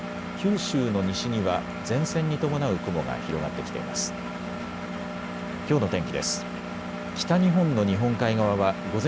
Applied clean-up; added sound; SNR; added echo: none; Engine; 6 dB; none.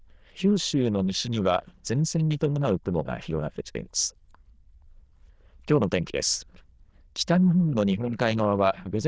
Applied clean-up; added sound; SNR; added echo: neural diffusion model UNIVERSE++.